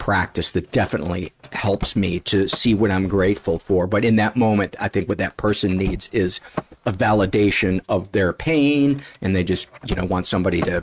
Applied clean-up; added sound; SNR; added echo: neural mask model RNNoise.